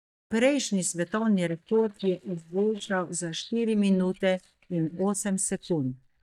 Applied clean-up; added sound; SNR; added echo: neural mask model DeepFilterNet 3.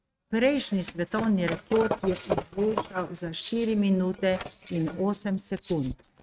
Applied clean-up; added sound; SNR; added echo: neural mask model RNNoise.